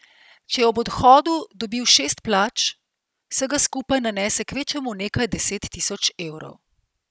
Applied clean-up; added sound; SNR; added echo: none; none; none; none.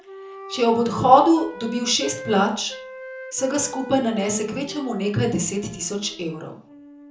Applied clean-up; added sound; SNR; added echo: none; Wind instrument, woodwind instrument; 16 dB; reverberation time 0.7 s.